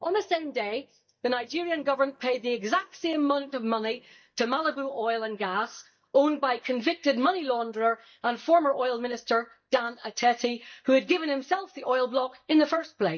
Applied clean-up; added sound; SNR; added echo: neural mask model DeepFilterNet 3.